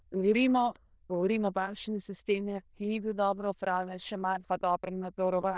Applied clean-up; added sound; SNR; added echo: neural diffusion model UNIVERSE++.